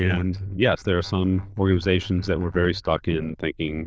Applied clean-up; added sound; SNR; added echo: neural diffusion model UNIVERSE++.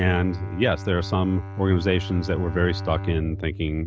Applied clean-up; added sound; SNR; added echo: none; Bowed string instrument; 9 dB; none.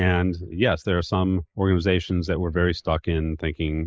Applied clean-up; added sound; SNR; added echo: neural mask model Resemble Enhance denoiser.